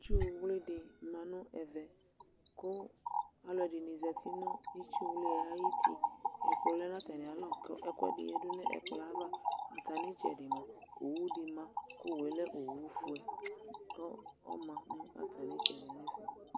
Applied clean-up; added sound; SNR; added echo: none; Trickle, dribble / Splash, splatter; -4 dB; none.